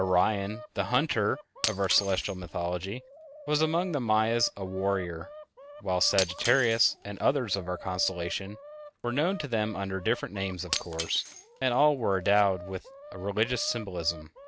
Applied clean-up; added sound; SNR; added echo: none; Shatter + Chicken, rooster; 13 dB; none.